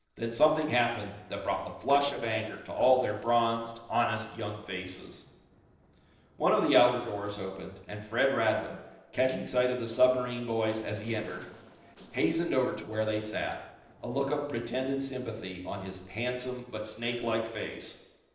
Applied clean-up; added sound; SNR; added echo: neural separator model SepFormer DNS4.